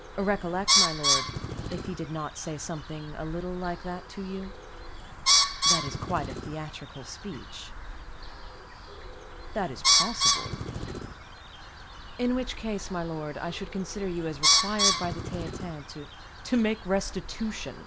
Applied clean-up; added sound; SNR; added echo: none; Bird; -3 dB; none.